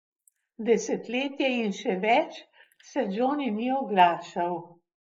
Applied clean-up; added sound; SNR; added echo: neural mask model Resemble Enhance denoiser.